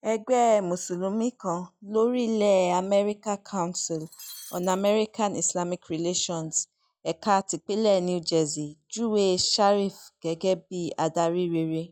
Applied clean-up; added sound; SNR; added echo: classical method log-MMSE.